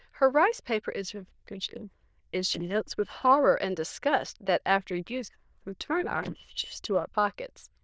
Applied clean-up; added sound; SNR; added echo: neural diffusion model UNIVERSE++.